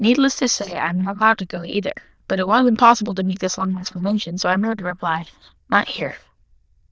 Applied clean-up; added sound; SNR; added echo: neural diffusion model UNIVERSE++.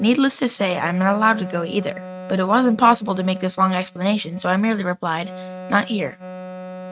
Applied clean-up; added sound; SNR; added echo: neural mask model RNNoise.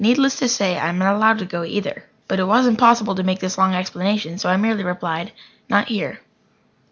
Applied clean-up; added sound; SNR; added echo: none; none; none; none.